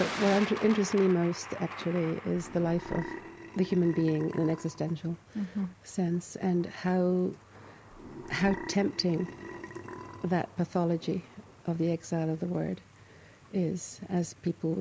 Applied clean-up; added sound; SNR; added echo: none; Burping, eructation + Thunder; 13 dB; none.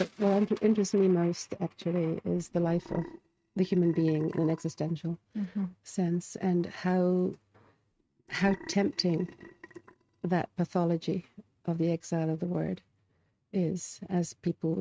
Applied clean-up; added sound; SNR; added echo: neural mask model RNNoise.